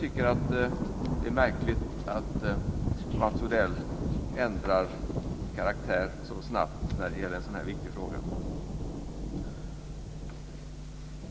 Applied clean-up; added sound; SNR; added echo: none; Thunder / Rain; 1 dB; none.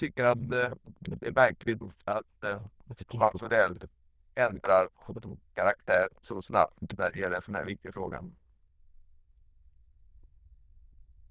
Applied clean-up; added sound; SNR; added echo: neural diffusion model UNIVERSE++.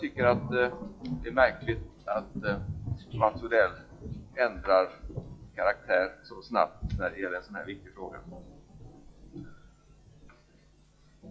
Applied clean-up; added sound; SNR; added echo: classical method log-MMSE.